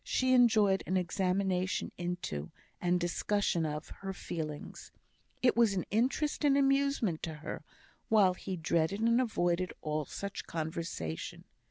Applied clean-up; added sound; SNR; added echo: none; none; none; none.